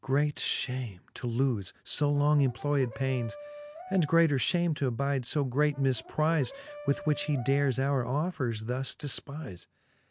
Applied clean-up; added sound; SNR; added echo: none; Brass instrument; 18 dB; none.